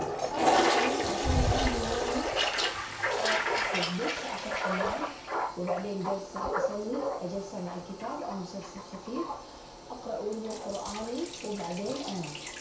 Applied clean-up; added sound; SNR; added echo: none; Toilet flush; -5 dB; reverberation time 0.6 s.